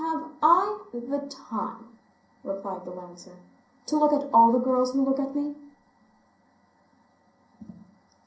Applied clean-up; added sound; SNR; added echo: none; none; none; reverberation time 0.6 s.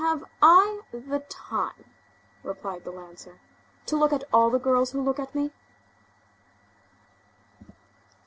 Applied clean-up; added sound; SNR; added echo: none; none; none; none.